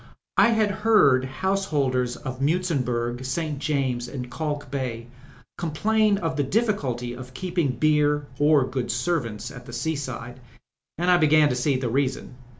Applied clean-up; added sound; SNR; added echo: none; none; none; none.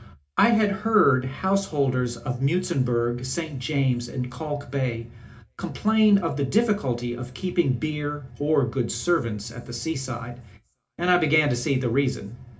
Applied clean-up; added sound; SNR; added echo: none; none; none; reverberation time 0.4 s.